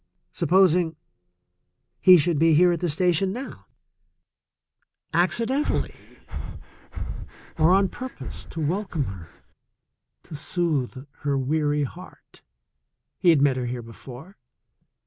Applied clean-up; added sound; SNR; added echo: none; Breathing; 5 dB; none.